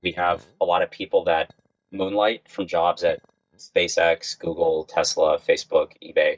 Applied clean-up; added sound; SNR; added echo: neural mask model DeepFilterNet 3.